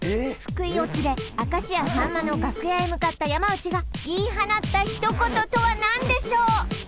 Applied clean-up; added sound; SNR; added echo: none; Zipper (clothing); 12 dB; none.